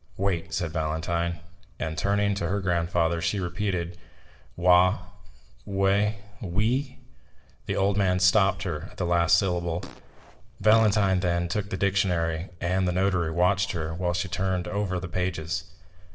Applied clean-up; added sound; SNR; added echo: neural separator model SepFormer DNS4.